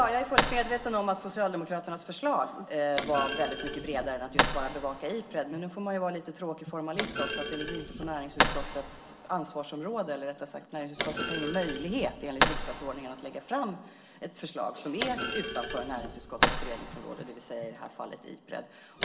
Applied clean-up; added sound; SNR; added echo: none; Thump, thud; 1 dB; reverberation time 2.7 s.